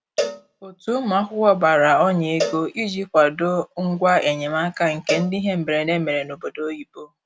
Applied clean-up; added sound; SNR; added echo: none; Cowbell; 11 dB; none.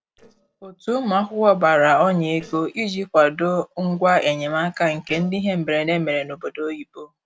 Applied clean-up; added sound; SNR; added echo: neural separator model SepFormer DNS4.